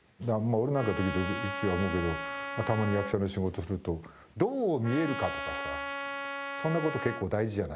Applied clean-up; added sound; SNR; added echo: none; Trumpet; 7 dB; none.